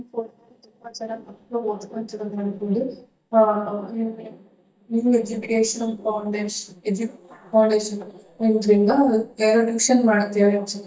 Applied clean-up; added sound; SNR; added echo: neural mask model DeepFilterNet 3.